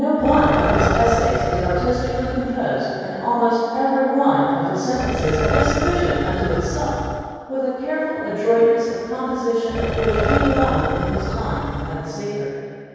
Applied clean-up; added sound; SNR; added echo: none; Growling; 5 dB; reverberation time 2.2 s.